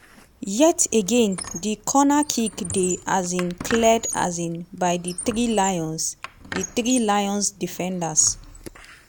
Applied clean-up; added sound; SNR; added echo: none; Squeak; 13 dB; none.